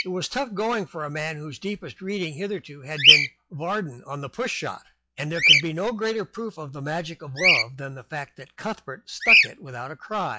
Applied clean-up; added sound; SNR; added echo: classical method log-MMSE.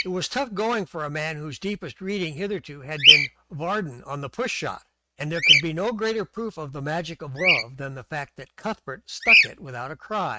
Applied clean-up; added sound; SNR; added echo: neural mask model RNNoise.